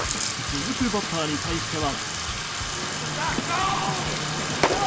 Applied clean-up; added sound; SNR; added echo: none; Bathtub (filling or washing); 2 dB; none.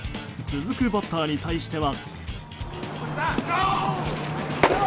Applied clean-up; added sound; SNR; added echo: none; none; none; none.